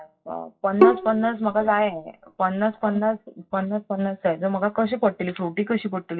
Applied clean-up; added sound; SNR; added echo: classical method WPE with log-MMSE.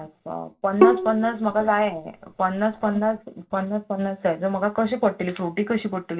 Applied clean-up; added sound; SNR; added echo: none; Bowed string instrument; 1 dB; reverberation time 0.2 s.